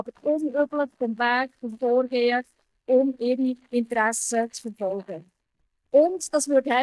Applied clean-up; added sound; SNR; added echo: neural mask model DeepFilterNet 3.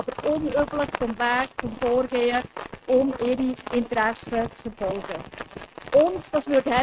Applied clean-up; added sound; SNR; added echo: neural mask model RNNoise.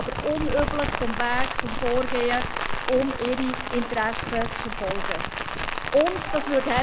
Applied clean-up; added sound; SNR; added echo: none; Rain + Walk, footsteps; 1 dB; none.